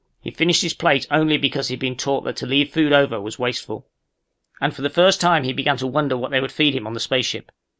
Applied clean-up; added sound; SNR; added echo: none; none; none; none.